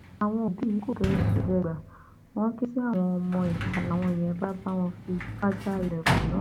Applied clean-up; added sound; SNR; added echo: none; Sliding door; 3 dB; none.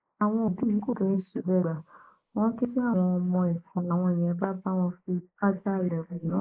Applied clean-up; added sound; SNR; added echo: neural mask model Resemble Enhance denoiser.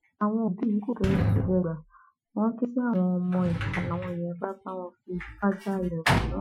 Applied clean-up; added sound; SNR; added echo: classical method Wiener filter.